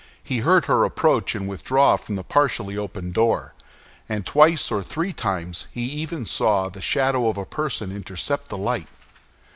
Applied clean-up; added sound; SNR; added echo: none; none; none; none.